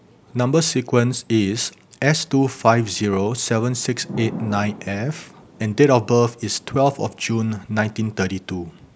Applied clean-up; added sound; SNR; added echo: none; Thunder / Rain; 20 dB; none.